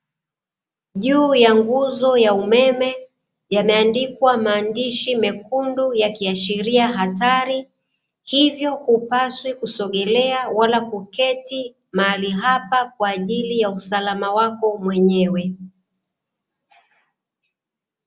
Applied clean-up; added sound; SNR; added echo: none; none; none; none.